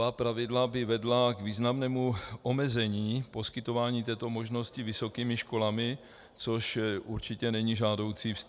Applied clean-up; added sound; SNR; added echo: none; none; none; none.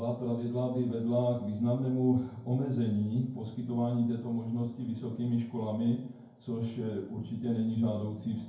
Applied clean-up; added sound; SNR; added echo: none; none; none; reverberation time 0.9 s.